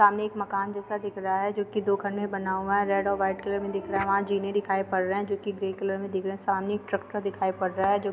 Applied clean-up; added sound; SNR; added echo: none; none; none; none.